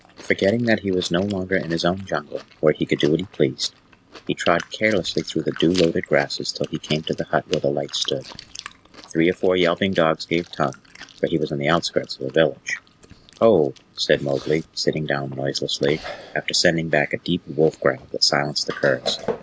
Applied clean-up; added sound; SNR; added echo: none; Chewing, mastication; 17 dB; none.